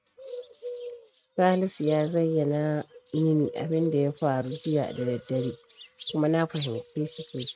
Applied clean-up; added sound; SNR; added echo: neural mask model RNNoise.